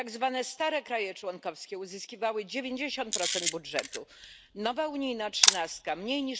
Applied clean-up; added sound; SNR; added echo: none; Camera; -1 dB; none.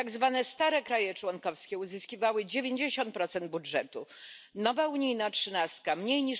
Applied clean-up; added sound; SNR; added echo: none; none; none; none.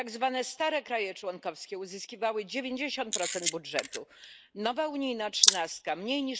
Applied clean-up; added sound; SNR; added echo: neural mask model Resemble Enhance denoiser.